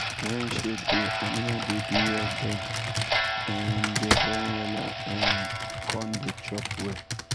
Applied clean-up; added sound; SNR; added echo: none; Computer keyboard + Clock; -4 dB; none.